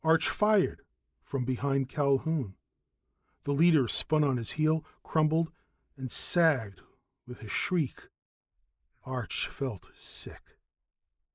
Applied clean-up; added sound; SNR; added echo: neural mask model Resemble Enhance denoiser.